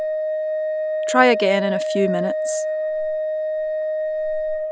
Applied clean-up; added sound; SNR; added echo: none; Organ; -1 dB; none.